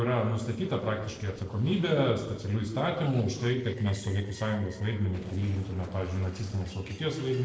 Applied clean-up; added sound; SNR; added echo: neural separator model SepFormer DNS4.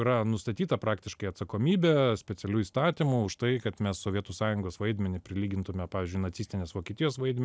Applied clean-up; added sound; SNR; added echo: none; none; none; none.